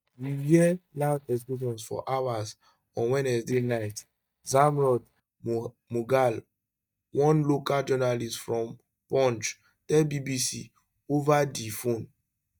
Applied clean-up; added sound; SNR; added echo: neural mask model DeepFilterNet 3.